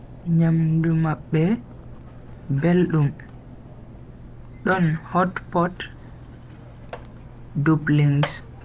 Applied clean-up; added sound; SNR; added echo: none; Mechanisms; 15 dB; none.